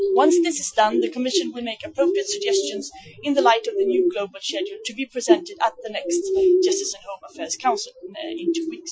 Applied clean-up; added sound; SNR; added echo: classical method Wiener filter.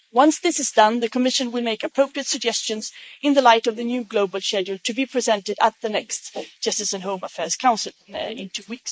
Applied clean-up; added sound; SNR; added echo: neural mask model Resemble Enhance denoiser.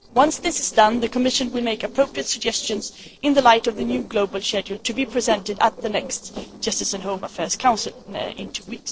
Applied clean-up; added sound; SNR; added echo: neural separator model SepFormer DNS4.